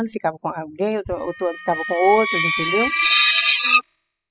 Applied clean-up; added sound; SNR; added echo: classical method spectral subtraction.